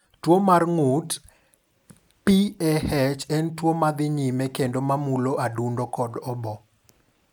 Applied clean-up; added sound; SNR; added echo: none; none; none; none.